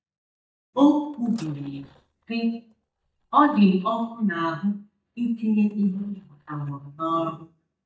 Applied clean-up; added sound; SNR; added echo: neural mask model DeepFilterNet 3.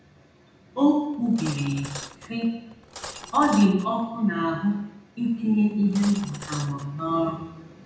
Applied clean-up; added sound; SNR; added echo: none; Cutlery, silverware; 16 dB; reverberation time 0.8 s.